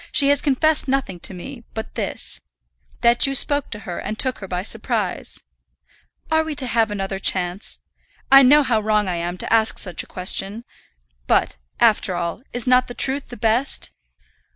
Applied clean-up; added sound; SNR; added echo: none; none; none; none.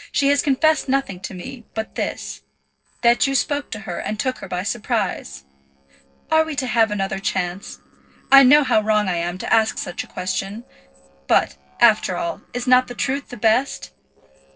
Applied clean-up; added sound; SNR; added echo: neural separator model SepFormer DNS4.